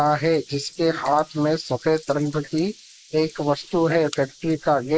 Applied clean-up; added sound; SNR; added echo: neural mask model Resemble Enhance denoiser.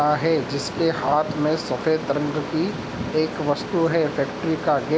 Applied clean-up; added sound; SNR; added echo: none; none; none; none.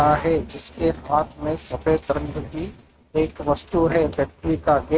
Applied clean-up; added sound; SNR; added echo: neural mask model RNNoise.